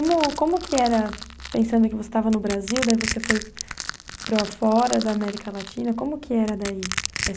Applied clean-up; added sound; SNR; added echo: none; Crushing; 9 dB; none.